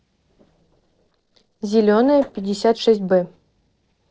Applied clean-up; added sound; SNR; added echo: neural separator model SepFormer DNS4.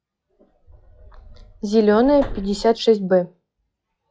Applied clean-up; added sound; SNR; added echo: classical method log-MMSE.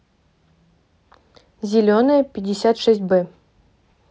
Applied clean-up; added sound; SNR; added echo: none; none; none; none.